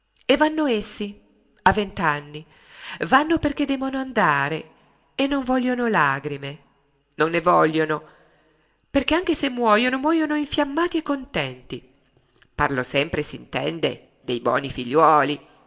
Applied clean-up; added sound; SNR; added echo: none; none; none; reverberation time 0.3 s.